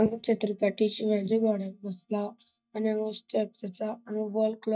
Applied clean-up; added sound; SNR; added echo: neural mask model DeepFilterNet 3.